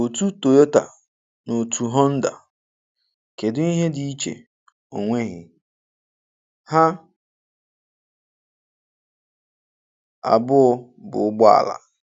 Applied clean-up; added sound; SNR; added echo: none; none; none; none.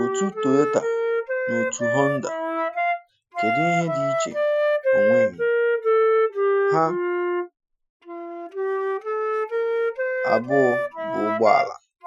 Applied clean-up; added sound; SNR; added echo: classical method Wiener filter.